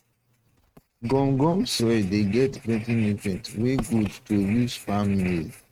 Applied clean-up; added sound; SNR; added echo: neural mask model RNNoise.